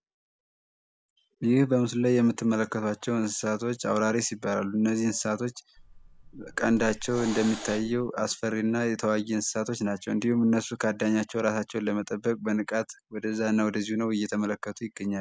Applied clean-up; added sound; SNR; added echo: none; Hiss; 13 dB; none.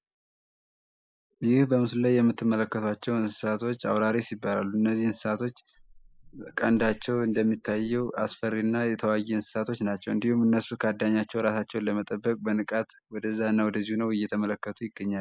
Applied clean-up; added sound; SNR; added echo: neural mask model Resemble Enhance denoiser.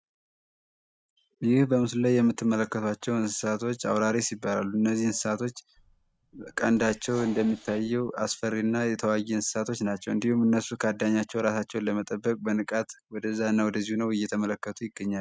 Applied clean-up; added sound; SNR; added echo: neural mask model RNNoise.